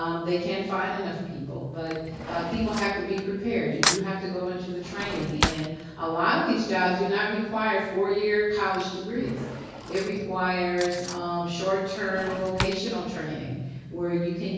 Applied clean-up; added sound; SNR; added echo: none; Cutlery, silverware / Drawer open or close; 9 dB; reverberation time 1.3 s.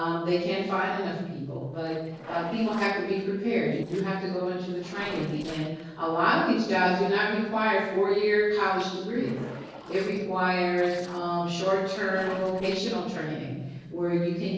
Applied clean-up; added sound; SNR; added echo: neural separator model SepFormer DNS4.